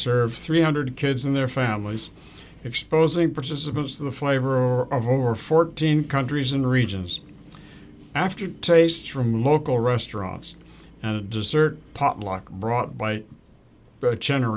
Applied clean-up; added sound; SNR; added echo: none; none; none; none.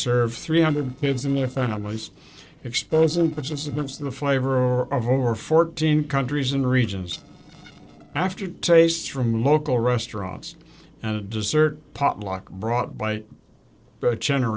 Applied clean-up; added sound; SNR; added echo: neural separator model SepFormer DNS4.